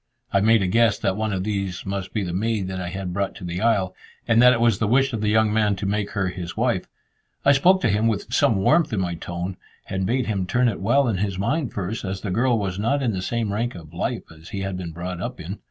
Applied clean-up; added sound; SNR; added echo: none; none; none; none.